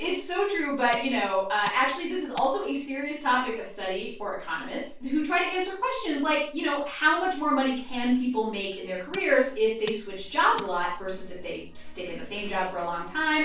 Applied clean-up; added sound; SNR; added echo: none; Tools; 17 dB; reverberation time 0.3 s.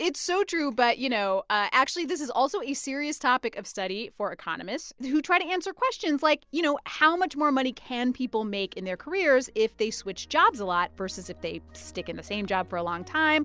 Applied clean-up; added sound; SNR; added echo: none; none; none; none.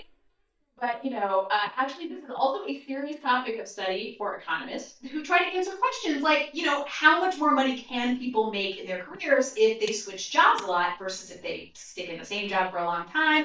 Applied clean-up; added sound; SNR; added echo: neural mask model DeepFilterNet 3.